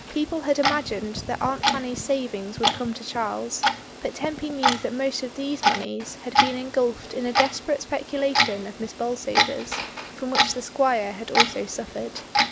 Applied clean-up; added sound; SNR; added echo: none; Clock; 0 dB; none.